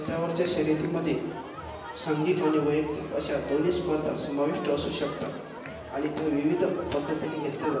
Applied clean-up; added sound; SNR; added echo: none; Crowd; 12 dB; reverberation time 1.0 s.